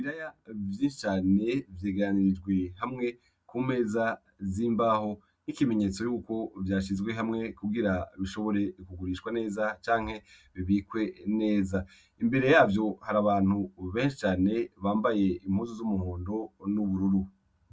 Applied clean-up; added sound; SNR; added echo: none; none; none; none.